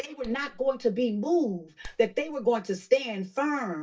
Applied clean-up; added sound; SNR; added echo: neural mask model DeepFilterNet 3.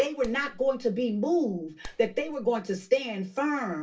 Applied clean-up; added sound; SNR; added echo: none; Clapping; 18 dB; reverberation time 0.2 s.